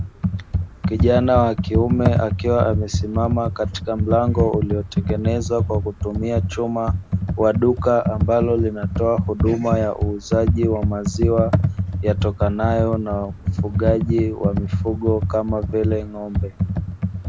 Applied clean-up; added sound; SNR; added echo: none; Computer keyboard; 0 dB; none.